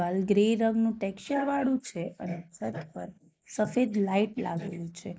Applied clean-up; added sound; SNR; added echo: neural mask model Resemble Enhance denoiser.